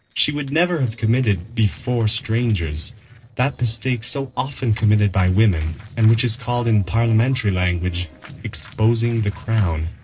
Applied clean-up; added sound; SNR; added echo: neural separator model SepFormer DNS4.